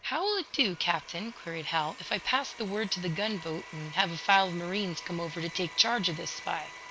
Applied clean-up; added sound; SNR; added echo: none; Domestic sounds, home sounds; 15 dB; none.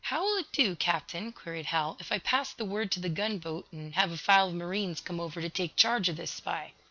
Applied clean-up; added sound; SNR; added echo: none; none; none; none.